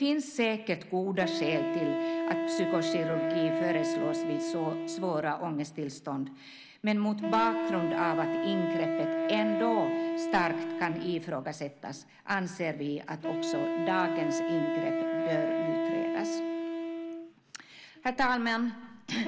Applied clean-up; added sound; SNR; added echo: none; Wind instrument, woodwind instrument; 0 dB; none.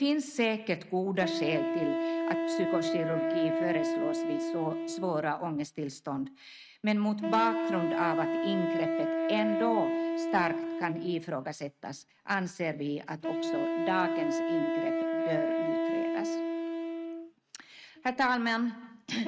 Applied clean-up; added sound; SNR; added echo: neural mask model RNNoise.